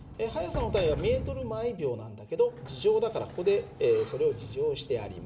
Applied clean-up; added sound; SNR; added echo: none; Sliding door; 11 dB; reverberation time 0.9 s.